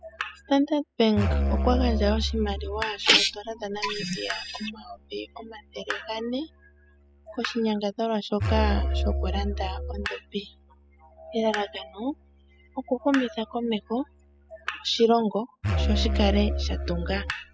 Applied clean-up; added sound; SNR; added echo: classical method spectral subtraction.